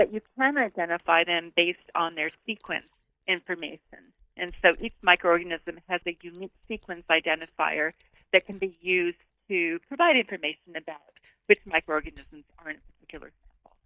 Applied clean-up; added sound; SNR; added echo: neural mask model DeepFilterNet 3.